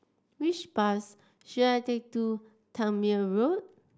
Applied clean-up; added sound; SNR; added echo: none; none; none; none.